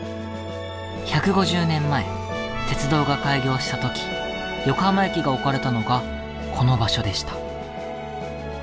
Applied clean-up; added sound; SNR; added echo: none; none; none; none.